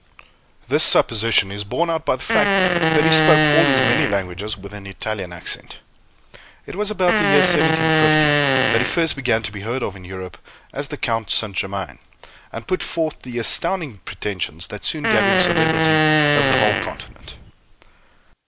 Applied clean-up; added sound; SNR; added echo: none; Fart; -4 dB; none.